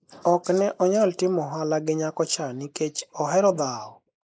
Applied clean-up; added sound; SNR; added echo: neural mask model Resemble Enhance denoiser.